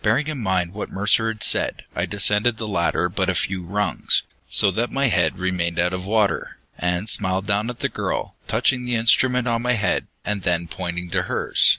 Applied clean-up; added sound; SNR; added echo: none; none; none; none.